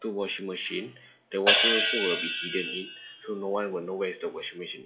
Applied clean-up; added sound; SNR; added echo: classical method log-MMSE.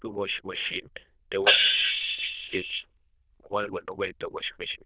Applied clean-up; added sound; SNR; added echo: neural diffusion model UNIVERSE++.